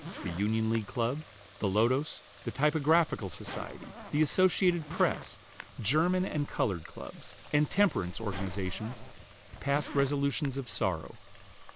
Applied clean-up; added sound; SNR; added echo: none; Zipper (clothing) + Water tap, faucet; 13 dB; none.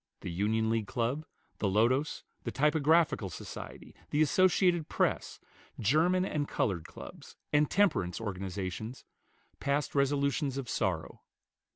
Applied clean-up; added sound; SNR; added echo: none; none; none; none.